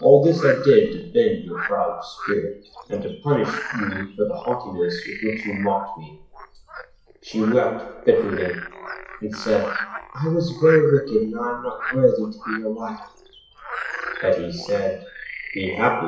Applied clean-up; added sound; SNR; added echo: classical method WPE with log-MMSE.